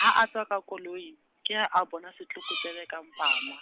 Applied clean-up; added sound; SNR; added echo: none; Bird vocalization, bird call, bird song; 7 dB; none.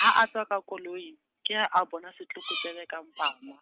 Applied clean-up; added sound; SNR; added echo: neural mask model RNNoise.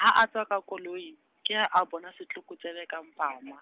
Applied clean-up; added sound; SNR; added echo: none; none; none; none.